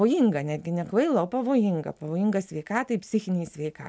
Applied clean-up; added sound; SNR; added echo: none; none; none; none.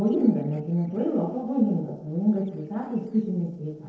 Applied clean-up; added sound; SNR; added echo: neural separator model SepFormer DNS4.